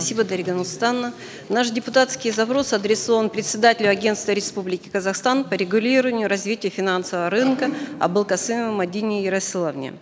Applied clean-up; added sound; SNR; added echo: none; none; none; none.